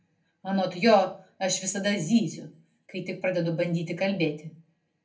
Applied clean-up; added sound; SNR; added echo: none; none; none; reverberation time 0.3 s.